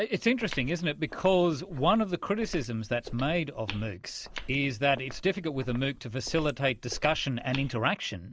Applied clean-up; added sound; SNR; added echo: none; Walk, footsteps; 14 dB; none.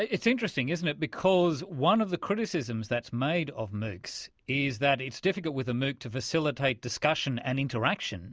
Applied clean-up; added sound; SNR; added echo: none; none; none; none.